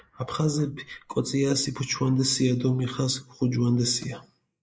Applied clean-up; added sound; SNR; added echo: neural mask model Resemble Enhance denoiser.